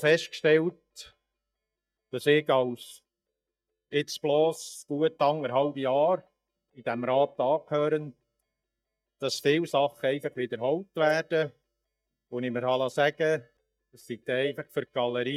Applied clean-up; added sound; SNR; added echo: neural mask model DeepFilterNet 3.